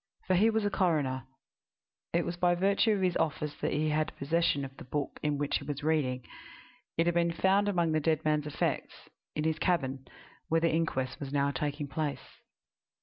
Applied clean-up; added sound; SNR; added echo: none; none; none; none.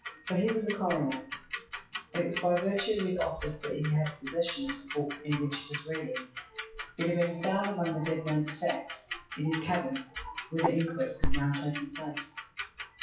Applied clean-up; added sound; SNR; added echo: classical method WPE with log-MMSE.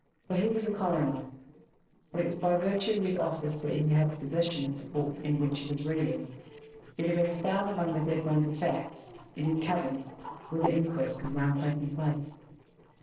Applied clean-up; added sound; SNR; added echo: neural separator model SepFormer DNS4.